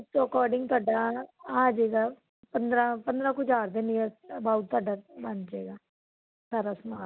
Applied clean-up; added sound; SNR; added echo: none; none; none; none.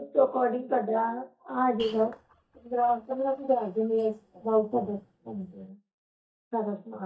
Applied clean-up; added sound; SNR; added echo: neural mask model DeepFilterNet 3.